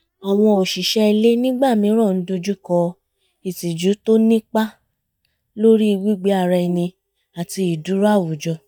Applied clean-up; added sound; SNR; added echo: neural mask model DeepFilterNet 3.